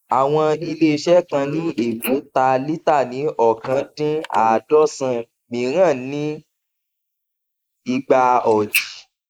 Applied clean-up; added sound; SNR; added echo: neural mask model Resemble Enhance denoiser.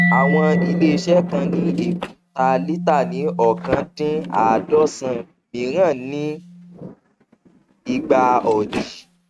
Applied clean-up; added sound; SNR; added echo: neural mask model RNNoise.